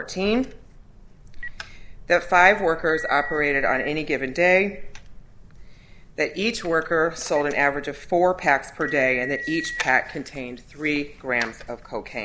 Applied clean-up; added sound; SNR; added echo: none; Telephone; 12 dB; none.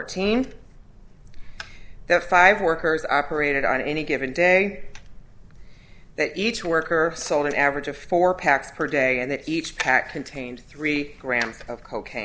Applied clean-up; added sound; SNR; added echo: none; none; none; none.